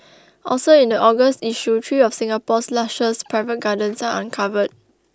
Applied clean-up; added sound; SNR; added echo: none; none; none; none.